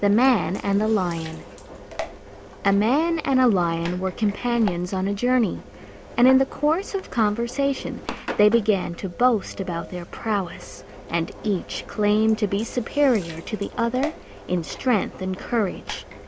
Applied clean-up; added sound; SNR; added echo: none; Engine; 15 dB; none.